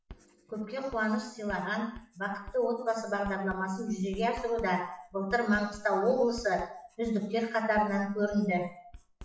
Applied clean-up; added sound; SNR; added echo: classical method WPE with log-MMSE.